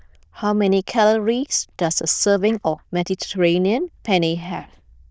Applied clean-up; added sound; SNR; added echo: neural diffusion model UNIVERSE++.